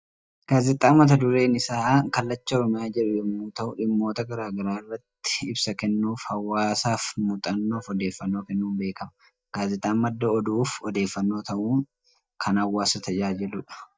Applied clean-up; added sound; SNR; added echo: neural mask model DeepFilterNet 3.